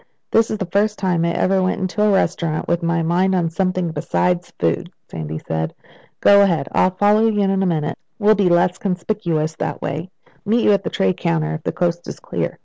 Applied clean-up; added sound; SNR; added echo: none; none; none; none.